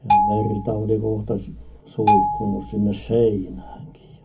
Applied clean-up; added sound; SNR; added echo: none; Marimba, xylophone; 0 dB; reverberation time 0.3 s.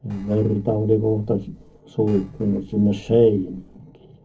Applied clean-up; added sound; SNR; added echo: neural separator model SepFormer DNS4.